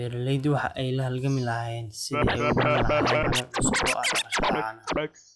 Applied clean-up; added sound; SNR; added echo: classical method log-MMSE.